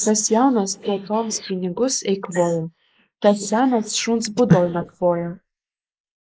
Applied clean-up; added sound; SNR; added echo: neural mask model Resemble Enhance denoiser.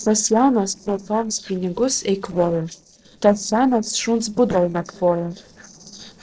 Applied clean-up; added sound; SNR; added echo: neural separator model SepFormer DNS4.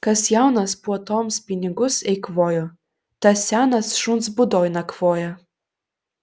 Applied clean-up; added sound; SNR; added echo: none; none; none; none.